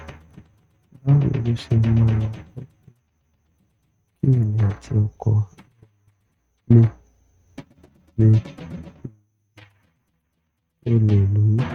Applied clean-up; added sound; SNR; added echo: neural mask model RNNoise.